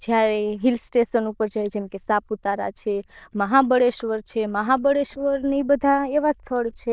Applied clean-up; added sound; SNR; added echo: neural diffusion model UNIVERSE++.